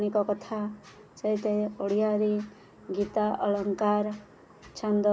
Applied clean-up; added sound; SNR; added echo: none; none; none; none.